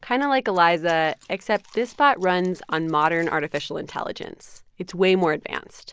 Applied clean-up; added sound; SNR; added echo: none; none; none; none.